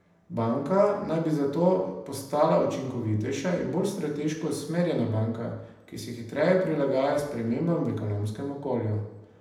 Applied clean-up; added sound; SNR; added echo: none; none; none; reverberation time 0.8 s.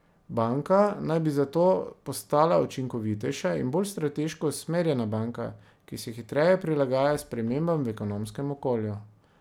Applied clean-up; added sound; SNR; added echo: none; none; none; none.